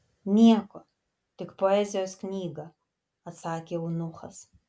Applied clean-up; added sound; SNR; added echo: none; none; none; none.